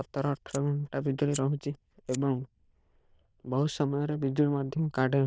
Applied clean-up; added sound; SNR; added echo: neural diffusion model UNIVERSE++.